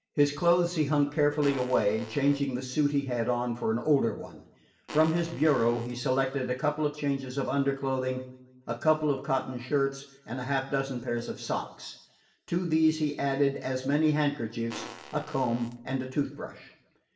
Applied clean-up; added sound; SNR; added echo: none; Fart; 16 dB; reverberation time 0.7 s.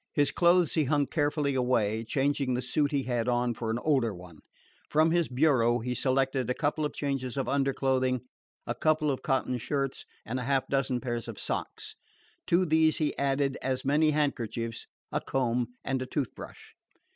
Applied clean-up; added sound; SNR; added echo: none; none; none; none.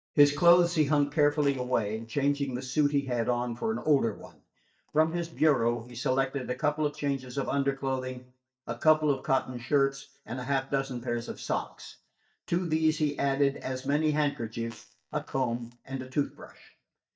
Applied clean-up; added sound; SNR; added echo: neural mask model DeepFilterNet 3.